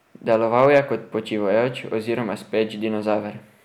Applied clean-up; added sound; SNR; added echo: none; none; none; none.